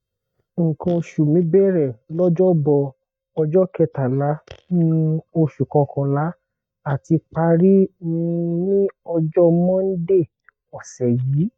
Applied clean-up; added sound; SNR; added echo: neural mask model DeepFilterNet 3.